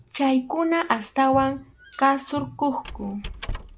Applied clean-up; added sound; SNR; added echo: none; Squeak; 16 dB; none.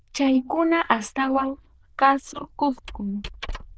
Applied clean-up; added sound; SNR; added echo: neural diffusion model UNIVERSE++.